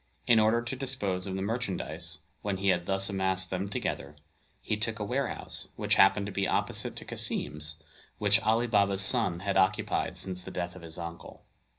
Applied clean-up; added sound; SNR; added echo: none; none; none; reverberation time 0.5 s.